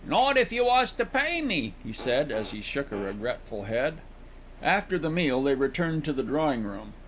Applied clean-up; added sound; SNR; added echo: none; Idling / Car + Fart; 17 dB; none.